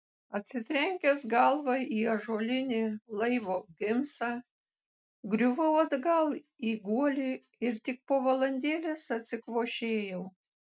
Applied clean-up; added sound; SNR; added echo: none; none; none; none.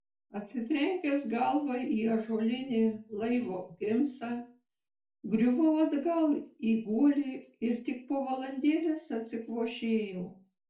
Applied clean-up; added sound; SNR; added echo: none; none; none; reverberation time 0.3 s.